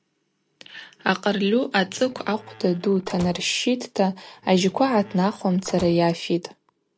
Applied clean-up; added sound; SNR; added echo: none; Slam; 20 dB; none.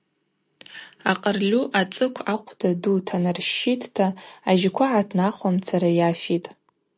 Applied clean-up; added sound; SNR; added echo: none; none; none; none.